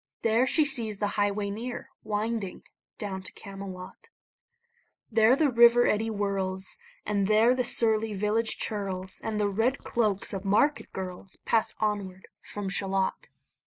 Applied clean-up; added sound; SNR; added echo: neural mask model Resemble Enhance denoiser.